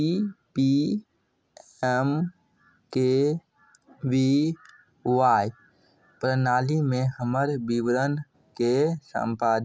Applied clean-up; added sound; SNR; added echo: none; none; none; none.